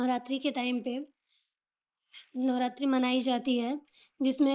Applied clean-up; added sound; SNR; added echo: neural mask model Resemble Enhance denoiser.